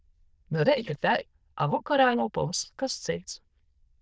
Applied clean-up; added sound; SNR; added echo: neural diffusion model UNIVERSE++.